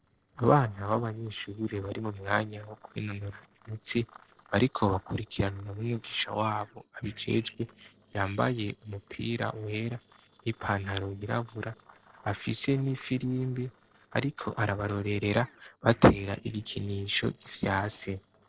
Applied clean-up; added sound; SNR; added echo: neural separator model SepFormer DNS4.